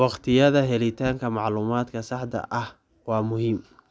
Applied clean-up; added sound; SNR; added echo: none; none; none; none.